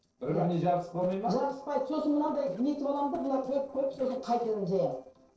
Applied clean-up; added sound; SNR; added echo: neural separator model SepFormer DNS4.